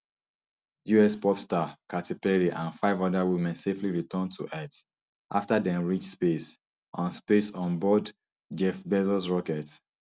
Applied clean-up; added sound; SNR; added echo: none; none; none; none.